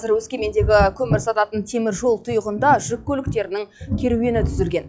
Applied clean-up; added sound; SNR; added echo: classical method log-MMSE.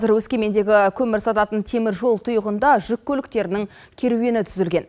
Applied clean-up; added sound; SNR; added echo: none; none; none; none.